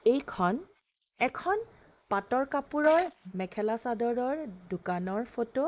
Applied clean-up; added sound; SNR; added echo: neural mask model Resemble Enhance denoiser.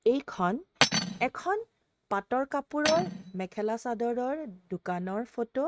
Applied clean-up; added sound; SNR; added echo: neural mask model RNNoise.